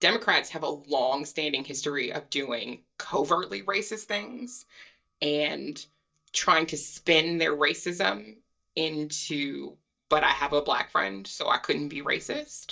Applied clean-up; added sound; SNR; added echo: neural mask model DeepFilterNet 3.